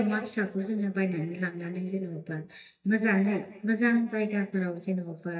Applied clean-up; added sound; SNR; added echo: neural mask model DeepFilterNet 3.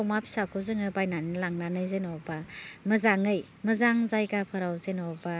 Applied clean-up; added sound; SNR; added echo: none; none; none; none.